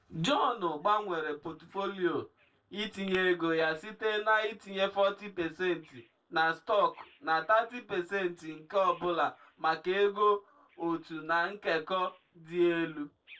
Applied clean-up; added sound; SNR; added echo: neural separator model SepFormer DNS4.